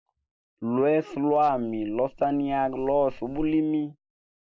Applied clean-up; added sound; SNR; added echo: none; Wind; 18 dB; none.